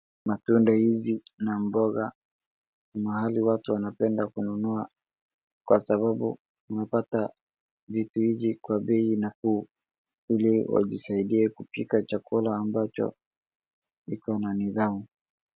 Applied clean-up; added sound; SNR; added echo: none; none; none; none.